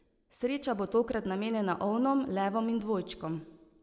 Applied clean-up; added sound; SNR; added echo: none; none; none; none.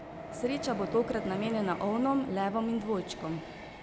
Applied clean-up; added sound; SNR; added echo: none; Train; 9 dB; none.